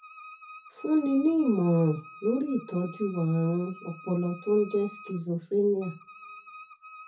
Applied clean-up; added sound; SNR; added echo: none; Wind instrument, woodwind instrument; 19 dB; reverberation time 0.3 s.